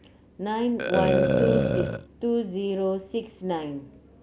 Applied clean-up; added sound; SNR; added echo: none; Burping, eructation; -2 dB; none.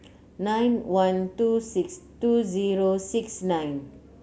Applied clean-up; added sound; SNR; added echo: none; none; none; none.